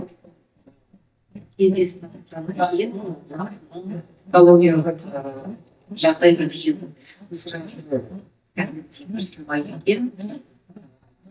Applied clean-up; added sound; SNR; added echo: neural mask model DeepFilterNet 3.